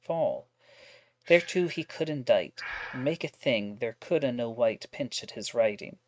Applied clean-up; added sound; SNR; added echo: neural mask model RNNoise.